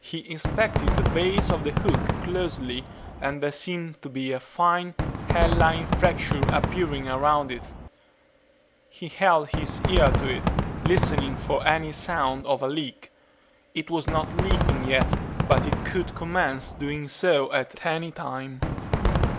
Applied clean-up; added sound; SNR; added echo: none; Fireworks; 1 dB; none.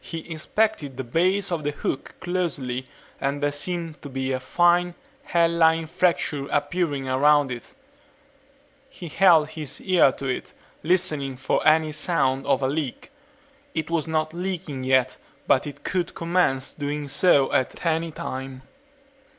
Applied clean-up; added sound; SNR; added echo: none; none; none; none.